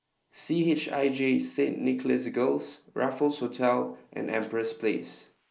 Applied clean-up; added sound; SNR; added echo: neural mask model Resemble Enhance denoiser.